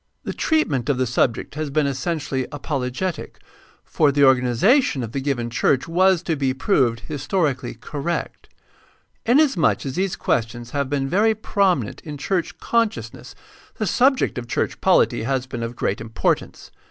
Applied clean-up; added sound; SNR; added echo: none; none; none; none.